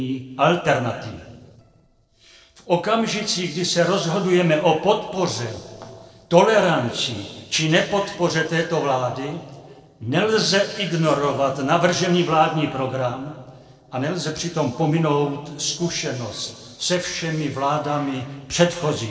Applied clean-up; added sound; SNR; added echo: neural separator model SepFormer DNS4.